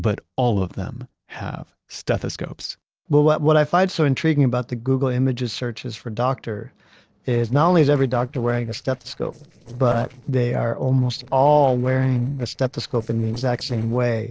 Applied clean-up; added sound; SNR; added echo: neural separator model SepFormer DNS4.